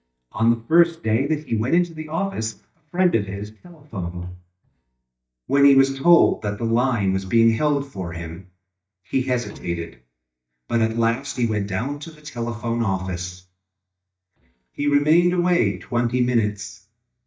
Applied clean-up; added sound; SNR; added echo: neural mask model DeepFilterNet 3.